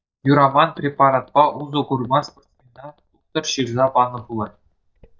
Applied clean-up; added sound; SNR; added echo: neural mask model DeepFilterNet 3.